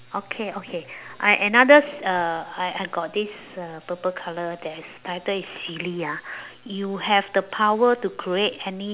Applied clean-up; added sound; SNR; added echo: none; none; none; none.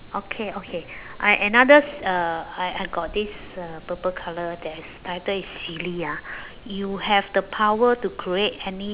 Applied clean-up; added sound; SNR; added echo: none; Insect; 18 dB; none.